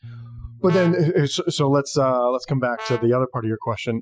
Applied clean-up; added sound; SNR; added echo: classical method spectral subtraction.